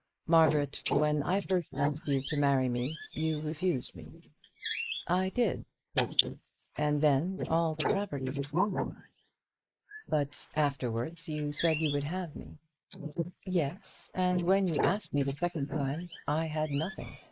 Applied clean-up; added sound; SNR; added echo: neural mask model Resemble Enhance denoiser.